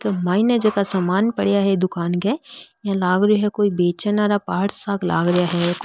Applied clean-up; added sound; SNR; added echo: none; none; none; none.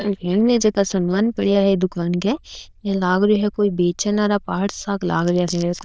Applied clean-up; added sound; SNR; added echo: neural diffusion model UNIVERSE++.